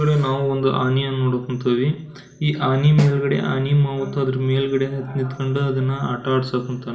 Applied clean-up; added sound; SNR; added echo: none; Snare drum; 12 dB; reverberation time 1.5 s.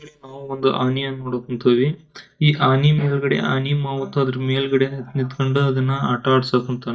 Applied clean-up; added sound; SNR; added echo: neural mask model DeepFilterNet 3.